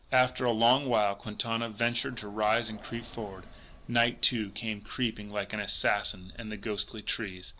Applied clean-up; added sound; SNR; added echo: none; Bus; 20 dB; none.